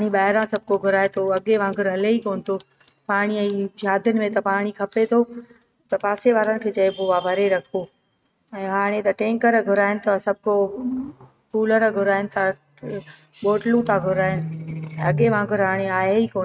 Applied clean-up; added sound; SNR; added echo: neural mask model RNNoise.